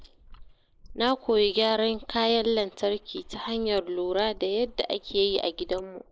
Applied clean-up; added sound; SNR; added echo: neural mask model Resemble Enhance denoiser.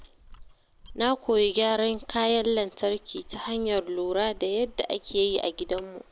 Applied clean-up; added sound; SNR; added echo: none; Mechanisms; 20 dB; none.